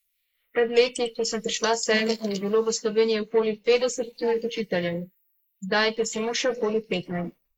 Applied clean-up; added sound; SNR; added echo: neural mask model Resemble Enhance denoiser.